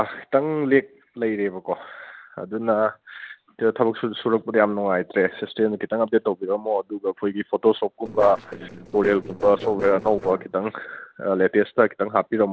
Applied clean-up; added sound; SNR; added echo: neural separator model SepFormer DNS4.